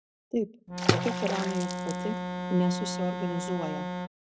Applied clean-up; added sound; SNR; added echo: none; Organ + Water / Splash, splatter; -2 dB; none.